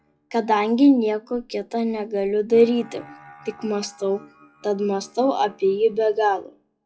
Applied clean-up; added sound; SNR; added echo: classical method WPE with log-MMSE.